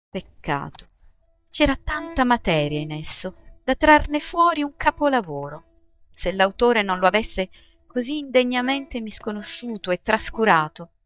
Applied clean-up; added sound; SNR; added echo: neural mask model DeepFilterNet 3.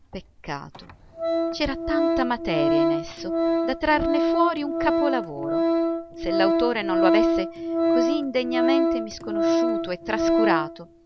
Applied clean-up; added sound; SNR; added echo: none; Organ; -5 dB; none.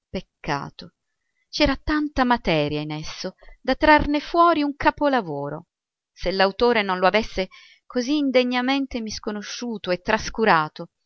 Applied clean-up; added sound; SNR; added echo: none; none; none; none.